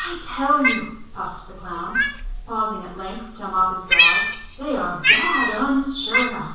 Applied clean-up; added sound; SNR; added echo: none; Cat; -1 dB; reverberation time 0.7 s.